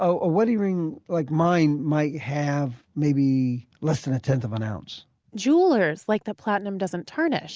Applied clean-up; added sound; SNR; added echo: none; none; none; none.